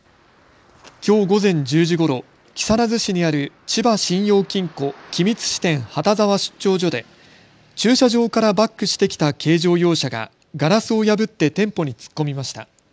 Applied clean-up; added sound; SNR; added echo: none; none; none; none.